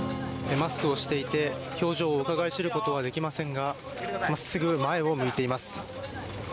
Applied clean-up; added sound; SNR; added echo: none; Strum; 13 dB; none.